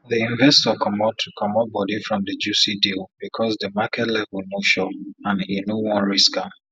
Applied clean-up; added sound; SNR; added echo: none; none; none; none.